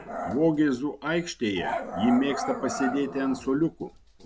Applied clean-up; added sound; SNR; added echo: none; Growling; 9 dB; none.